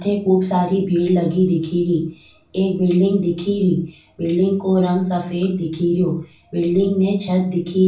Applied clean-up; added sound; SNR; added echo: none; none; none; reverberation time 0.3 s.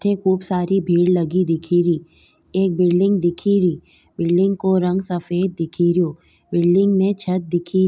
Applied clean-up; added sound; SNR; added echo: none; none; none; none.